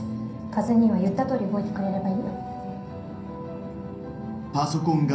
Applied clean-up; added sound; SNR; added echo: none; none; none; reverberation time 0.6 s.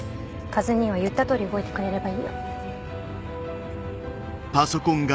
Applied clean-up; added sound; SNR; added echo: none; none; none; none.